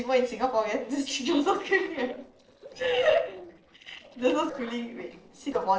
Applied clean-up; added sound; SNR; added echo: neural separator model SepFormer DNS4.